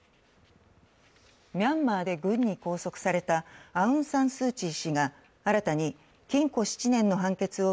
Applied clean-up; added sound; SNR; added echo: none; none; none; none.